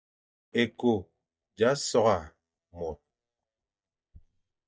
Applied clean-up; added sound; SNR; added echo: neural mask model DeepFilterNet 3.